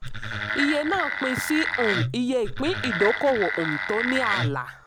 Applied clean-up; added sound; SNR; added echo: none; Wood; 2 dB; none.